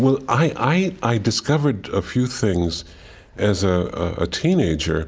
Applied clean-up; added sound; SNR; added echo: none; none; none; none.